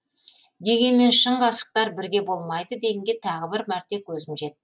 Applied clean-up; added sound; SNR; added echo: none; none; none; none.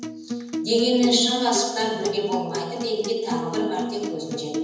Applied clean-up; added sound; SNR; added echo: none; Acoustic guitar; 6 dB; reverberation time 1.1 s.